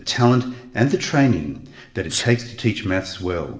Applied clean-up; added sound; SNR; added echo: neural separator model SepFormer DNS4.